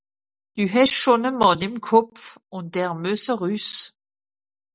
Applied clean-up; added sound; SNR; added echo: none; none; none; none.